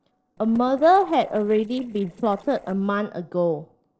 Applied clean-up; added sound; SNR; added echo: neural separator model SepFormer DNS4.